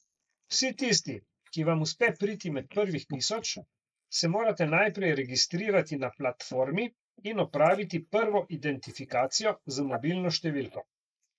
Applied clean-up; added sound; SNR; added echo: neural mask model Resemble Enhance denoiser.